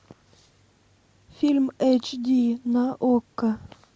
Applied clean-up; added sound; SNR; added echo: none; none; none; none.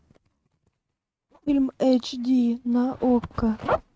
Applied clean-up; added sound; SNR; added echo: neural mask model RNNoise.